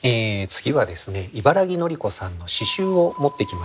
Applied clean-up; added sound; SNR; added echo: none; none; none; none.